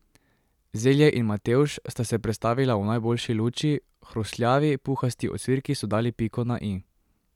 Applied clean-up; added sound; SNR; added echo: none; none; none; none.